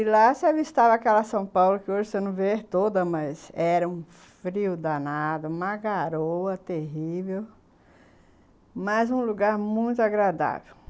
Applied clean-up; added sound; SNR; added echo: none; none; none; none.